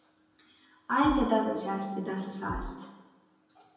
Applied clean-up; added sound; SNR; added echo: none; Bass drum; 9 dB; reverberation time 0.9 s.